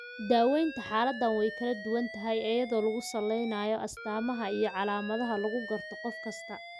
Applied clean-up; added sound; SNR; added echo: none; Alarm; 13 dB; none.